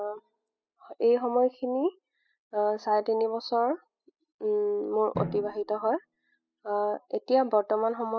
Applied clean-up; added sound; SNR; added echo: classical method spectral subtraction.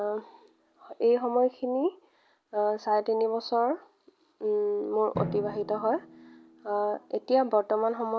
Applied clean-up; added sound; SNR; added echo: none; Drum; 17 dB; none.